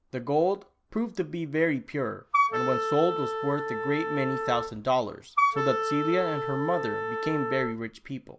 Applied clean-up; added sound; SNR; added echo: none; Wind instrument, woodwind instrument; 0 dB; none.